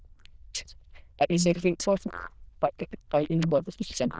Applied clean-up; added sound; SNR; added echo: neural diffusion model UNIVERSE++.